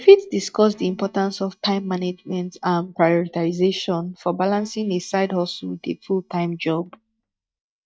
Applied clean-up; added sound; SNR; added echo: neural mask model DeepFilterNet 3.